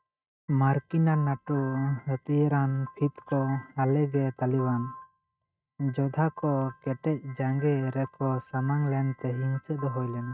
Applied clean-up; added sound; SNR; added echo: neural mask model RNNoise.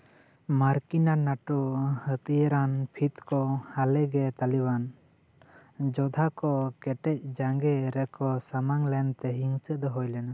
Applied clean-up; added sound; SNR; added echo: none; none; none; none.